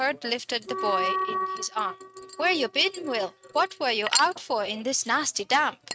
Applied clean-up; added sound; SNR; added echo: neural mask model RNNoise.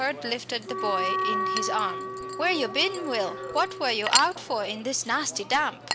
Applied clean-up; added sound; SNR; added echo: none; Wind instrument, woodwind instrument + Chink, clink; 3 dB; none.